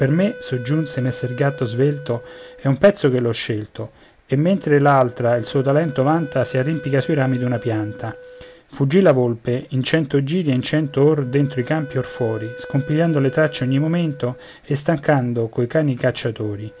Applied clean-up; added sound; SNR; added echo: none; Wind instrument, woodwind instrument; 19 dB; none.